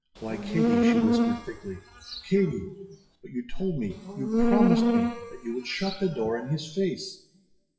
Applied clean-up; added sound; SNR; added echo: classical method WPE with log-MMSE.